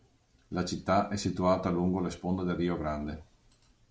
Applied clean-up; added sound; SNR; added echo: none; none; none; none.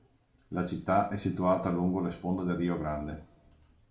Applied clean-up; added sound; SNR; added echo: none; none; none; reverberation time 1.0 s.